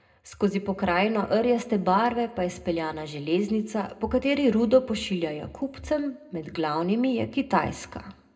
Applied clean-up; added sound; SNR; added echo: none; none; none; reverberation time 0.2 s.